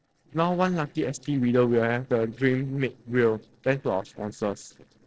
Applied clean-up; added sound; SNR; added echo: neural separator model SepFormer DNS4.